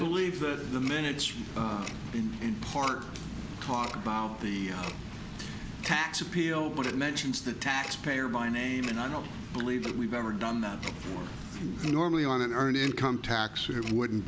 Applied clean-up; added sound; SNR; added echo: none; Tick-tock; 17 dB; none.